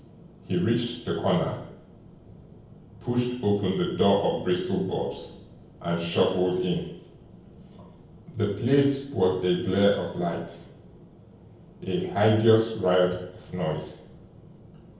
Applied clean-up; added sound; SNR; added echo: none; none; none; reverberation time 0.9 s.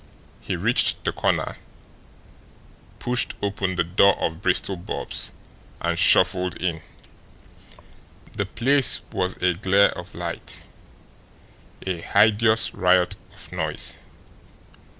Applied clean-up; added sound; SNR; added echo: none; none; none; none.